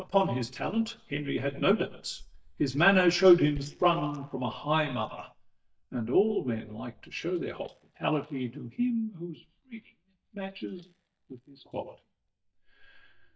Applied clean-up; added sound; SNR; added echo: neural mask model DeepFilterNet 3.